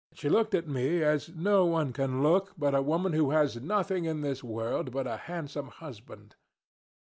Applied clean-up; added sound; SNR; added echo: none; none; none; none.